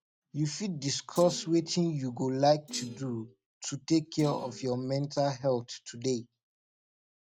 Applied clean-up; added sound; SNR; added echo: neural mask model RNNoise.